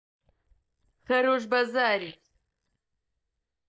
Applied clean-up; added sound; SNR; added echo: neural mask model DeepFilterNet 3.